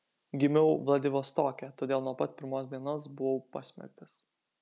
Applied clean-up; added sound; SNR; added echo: none; none; none; none.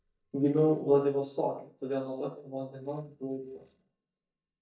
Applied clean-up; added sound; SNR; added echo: neural mask model DeepFilterNet 3.